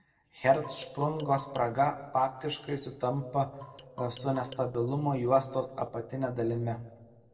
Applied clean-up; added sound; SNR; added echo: neural separator model SepFormer DNS4.